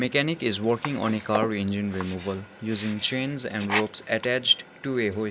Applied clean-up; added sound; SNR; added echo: none; Sink (filling or washing); 10 dB; none.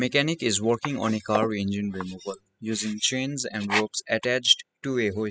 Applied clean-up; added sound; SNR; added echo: classical method spectral subtraction.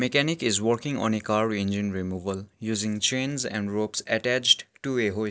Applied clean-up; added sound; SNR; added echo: none; none; none; none.